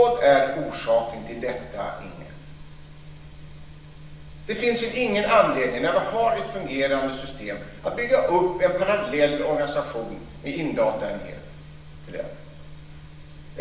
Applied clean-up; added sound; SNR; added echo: none; none; none; reverberation time 0.8 s.